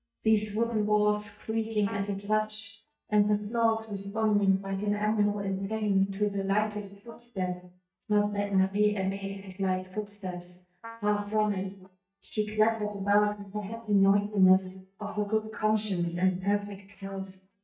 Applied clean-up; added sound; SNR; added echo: neural mask model DeepFilterNet 3.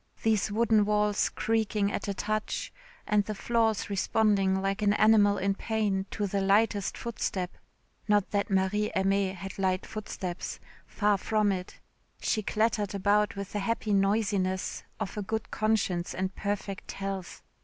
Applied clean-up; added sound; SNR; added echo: none; none; none; none.